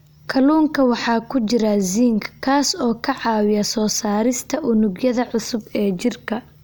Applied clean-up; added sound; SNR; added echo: none; none; none; none.